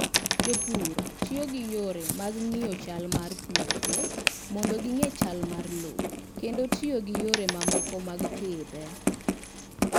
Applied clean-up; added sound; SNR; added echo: none; Writing + Coin (dropping); -3 dB; none.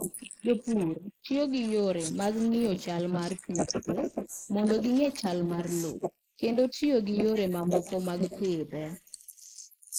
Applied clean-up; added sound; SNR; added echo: neural mask model Resemble Enhance denoiser.